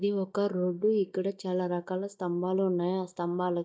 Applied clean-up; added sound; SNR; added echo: neural mask model DeepFilterNet 3.